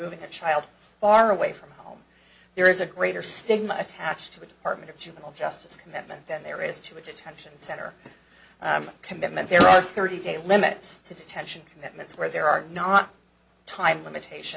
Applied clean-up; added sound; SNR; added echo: none; none; none; none.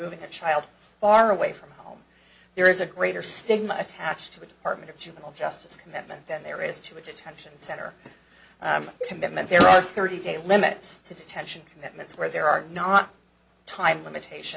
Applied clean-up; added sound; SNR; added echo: none; Cowbell; 16 dB; none.